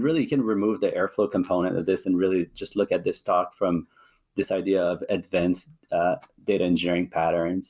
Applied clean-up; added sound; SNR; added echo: none; none; none; none.